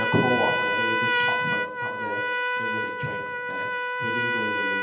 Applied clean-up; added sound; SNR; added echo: none; Trumpet; -5 dB; reverberation time 1.1 s.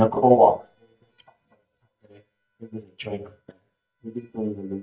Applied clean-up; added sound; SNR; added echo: neural mask model DeepFilterNet 3.